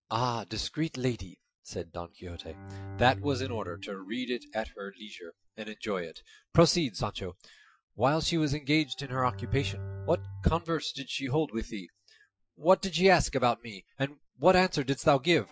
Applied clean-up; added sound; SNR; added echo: classical method Wiener filter.